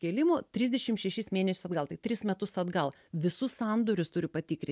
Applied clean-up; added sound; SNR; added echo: none; none; none; none.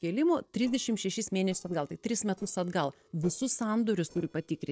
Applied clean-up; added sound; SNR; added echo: neural separator model SepFormer DNS4.